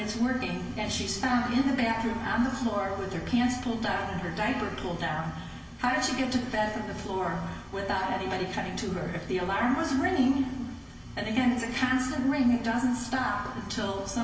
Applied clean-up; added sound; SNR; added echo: none; none; none; reverberation time 0.4 s.